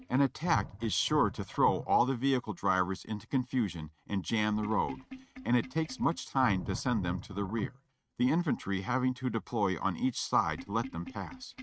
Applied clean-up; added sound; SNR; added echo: neural mask model RNNoise.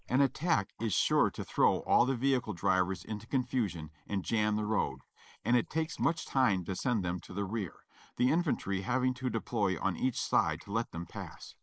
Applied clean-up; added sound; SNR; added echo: neural mask model Resemble Enhance denoiser.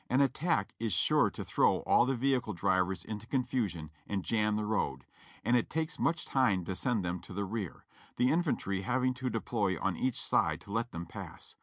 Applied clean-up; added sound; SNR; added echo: none; none; none; none.